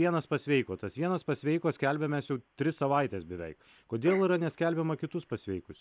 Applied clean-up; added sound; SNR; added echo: none; none; none; none.